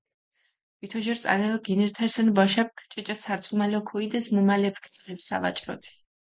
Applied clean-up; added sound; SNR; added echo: neural mask model Resemble Enhance denoiser.